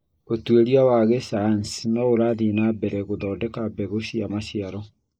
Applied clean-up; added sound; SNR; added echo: neural mask model Resemble Enhance denoiser.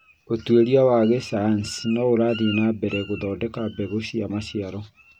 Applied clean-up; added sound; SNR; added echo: none; Bird; 19 dB; none.